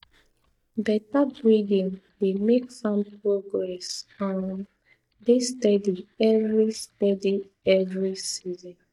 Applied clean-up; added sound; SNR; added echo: neural mask model DeepFilterNet 3.